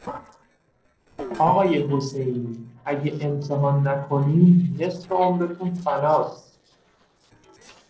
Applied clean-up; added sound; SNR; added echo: neural separator model SepFormer DNS4.